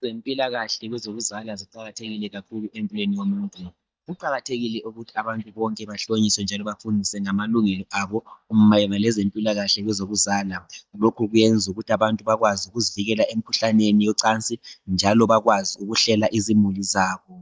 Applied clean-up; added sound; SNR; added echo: neural mask model DeepFilterNet 3.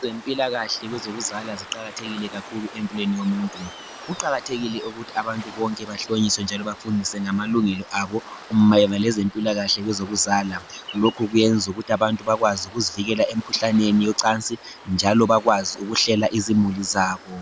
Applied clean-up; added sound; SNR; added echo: none; Waves, surf; 18 dB; none.